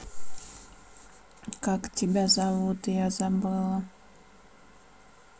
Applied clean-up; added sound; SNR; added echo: neural mask model Resemble Enhance denoiser.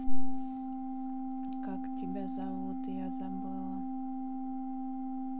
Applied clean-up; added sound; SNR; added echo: none; Organ; 7 dB; none.